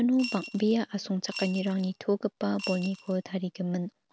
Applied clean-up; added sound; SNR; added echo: none; Coin (dropping) / Glass; 14 dB; none.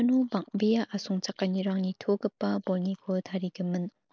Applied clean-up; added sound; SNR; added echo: neural mask model Resemble Enhance denoiser.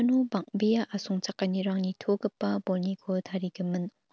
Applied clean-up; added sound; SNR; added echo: none; none; none; none.